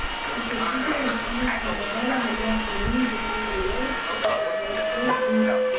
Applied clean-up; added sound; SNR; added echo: none; Subway, metro, underground; -3 dB; reverberation time 0.6 s.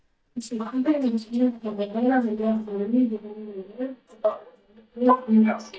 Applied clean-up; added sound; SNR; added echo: neural mask model DeepFilterNet 3.